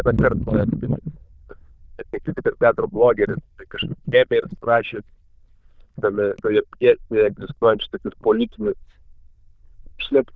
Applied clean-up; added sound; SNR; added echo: neural diffusion model UNIVERSE++.